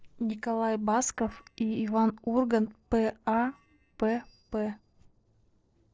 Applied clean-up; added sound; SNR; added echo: neural separator model SepFormer DNS4.